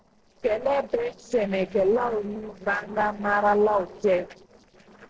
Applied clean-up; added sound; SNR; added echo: neural separator model SepFormer DNS4.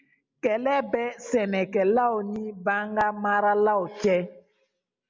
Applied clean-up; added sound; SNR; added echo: none; none; none; none.